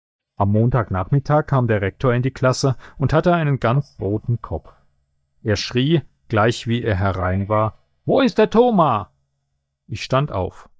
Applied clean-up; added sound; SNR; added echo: neural mask model DeepFilterNet 3.